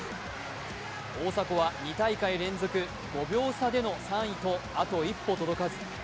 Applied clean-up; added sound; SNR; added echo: none; none; none; none.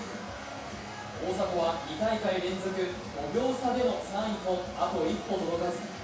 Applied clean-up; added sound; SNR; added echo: none; none; none; reverberation time 0.7 s.